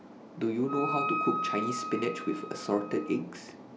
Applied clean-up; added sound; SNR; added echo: none; Wind instrument, woodwind instrument; 3 dB; none.